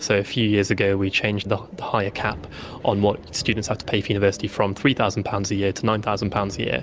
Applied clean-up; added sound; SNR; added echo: none; Thunder; 20 dB; none.